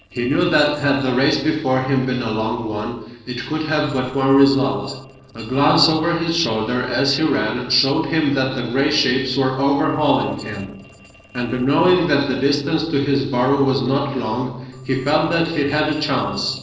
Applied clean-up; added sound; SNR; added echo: neural separator model SepFormer DNS4.